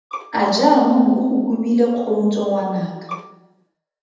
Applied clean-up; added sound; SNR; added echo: none; Bowed string instrument; 17 dB; reverberation time 1.0 s.